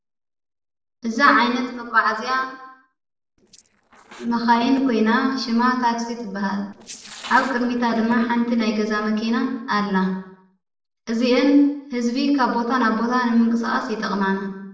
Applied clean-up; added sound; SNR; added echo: neural separator model SepFormer DNS4.